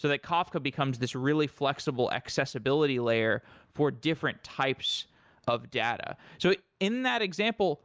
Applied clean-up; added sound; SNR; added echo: none; none; none; none.